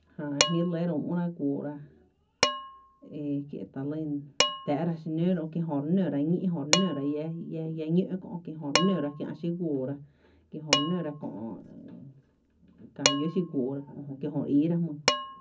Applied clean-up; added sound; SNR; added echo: none; Dishes, pots, and pans; 4 dB; reverberation time 0.4 s.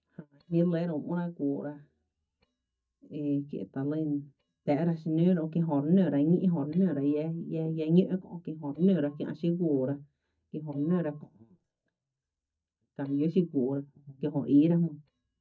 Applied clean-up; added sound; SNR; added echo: neural mask model DeepFilterNet 3.